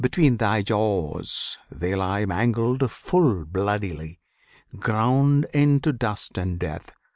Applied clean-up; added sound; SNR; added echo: none; none; none; none.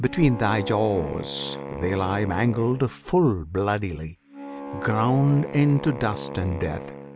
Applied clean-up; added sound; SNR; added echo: none; Wind instrument, woodwind instrument; 12 dB; none.